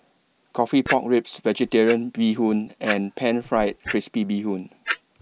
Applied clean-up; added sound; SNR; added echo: none; Clock; 11 dB; none.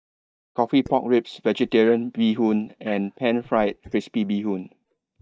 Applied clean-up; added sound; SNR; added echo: neural mask model DeepFilterNet 3.